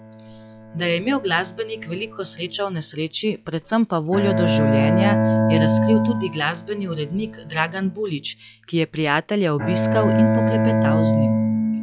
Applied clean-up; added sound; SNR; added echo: classical method log-MMSE.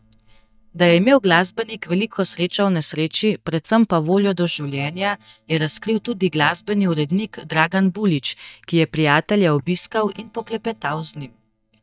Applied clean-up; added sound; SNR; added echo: neural mask model DeepFilterNet 3.